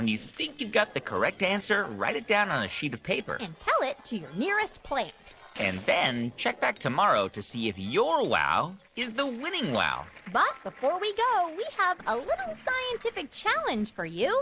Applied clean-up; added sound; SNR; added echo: neural separator model SepFormer DNS4.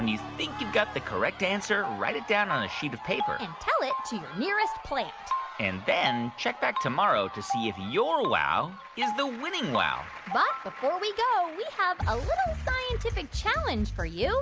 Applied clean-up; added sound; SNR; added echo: none; none; none; none.